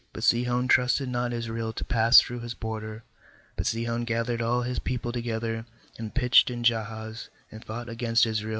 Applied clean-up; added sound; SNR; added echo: none; none; none; none.